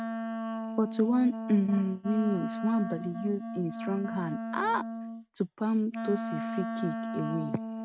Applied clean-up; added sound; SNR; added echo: neural mask model RNNoise.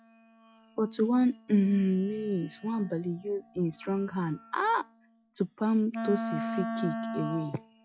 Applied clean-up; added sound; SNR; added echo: classical method log-MMSE.